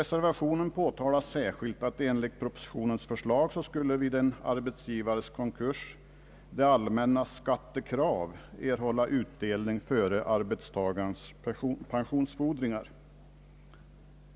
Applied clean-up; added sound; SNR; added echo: none; none; none; none.